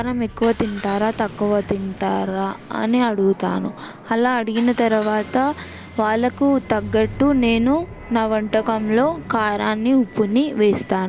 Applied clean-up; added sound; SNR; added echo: none; Car + Squeak; 18 dB; none.